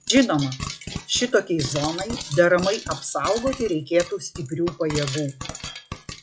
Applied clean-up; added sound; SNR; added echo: classical method log-MMSE.